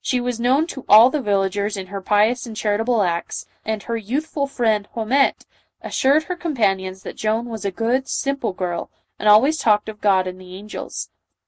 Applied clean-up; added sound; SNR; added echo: none; none; none; none.